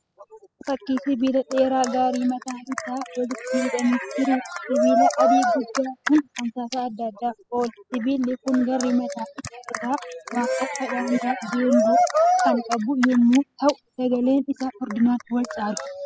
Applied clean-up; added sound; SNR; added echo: classical method spectral subtraction.